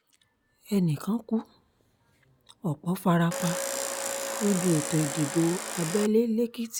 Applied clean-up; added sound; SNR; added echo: none; Domestic sounds, home sounds; 4 dB; none.